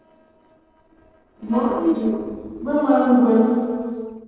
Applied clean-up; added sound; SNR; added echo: neural separator model SepFormer DNS4.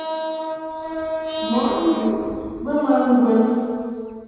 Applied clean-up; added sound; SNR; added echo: none; Livestock, farm animals, working animals; 19 dB; reverberation time 2.1 s.